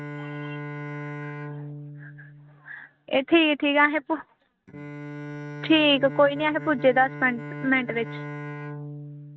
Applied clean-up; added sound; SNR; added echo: neural mask model RNNoise.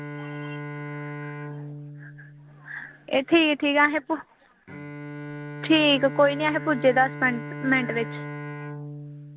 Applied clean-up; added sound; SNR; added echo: none; Bowed string instrument; 11 dB; none.